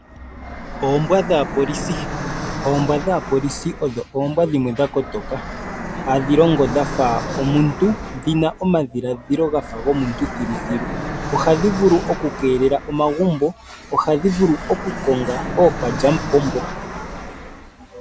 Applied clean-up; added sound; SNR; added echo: none; Fixed-wing aircraft, airplane; 9 dB; none.